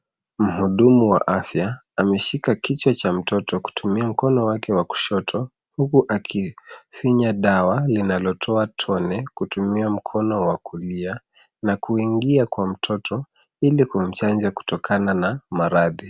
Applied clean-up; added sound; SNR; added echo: none; none; none; none.